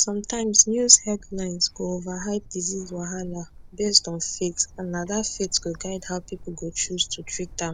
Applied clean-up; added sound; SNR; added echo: none; Bird; 18 dB; none.